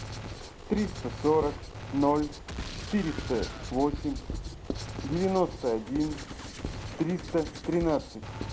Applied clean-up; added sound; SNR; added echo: none; Writing + Gunshot, gunfire; 7 dB; none.